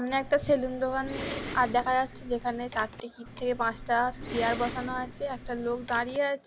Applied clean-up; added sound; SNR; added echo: none; Respiratory sounds; 10 dB; none.